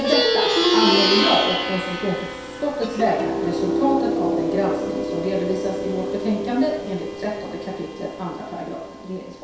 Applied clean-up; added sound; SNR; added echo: none; Plucked string instrument; -1 dB; reverberation time 0.7 s.